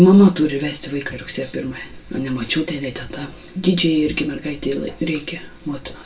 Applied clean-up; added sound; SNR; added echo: none; none; none; reverberation time 0.2 s.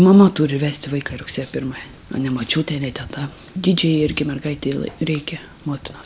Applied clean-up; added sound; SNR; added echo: none; none; none; none.